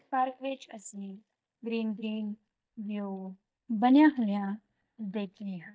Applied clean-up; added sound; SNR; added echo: neural mask model DeepFilterNet 3.